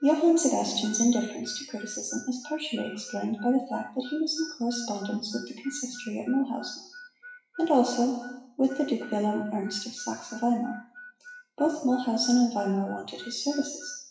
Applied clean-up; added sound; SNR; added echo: classical method WPE with log-MMSE.